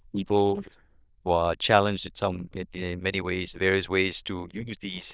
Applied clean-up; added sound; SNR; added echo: neural diffusion model UNIVERSE++.